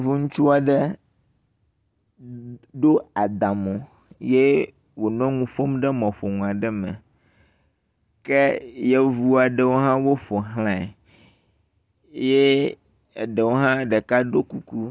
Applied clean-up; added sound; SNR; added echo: none; none; none; none.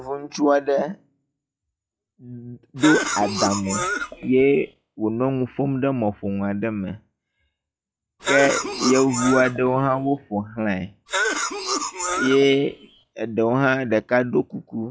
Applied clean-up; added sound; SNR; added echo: classical method log-MMSE.